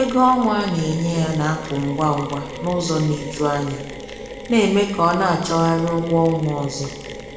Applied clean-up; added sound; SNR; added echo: none; Mechanisms; 13 dB; reverberation time 1.2 s.